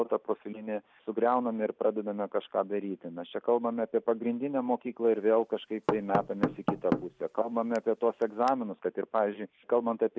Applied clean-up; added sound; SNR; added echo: none; Knock / Wood; 6 dB; none.